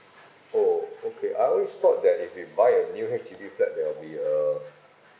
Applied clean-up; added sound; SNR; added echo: none; none; none; none.